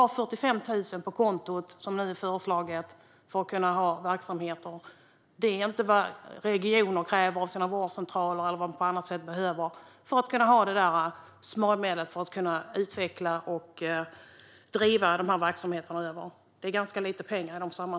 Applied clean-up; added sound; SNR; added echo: none; none; none; none.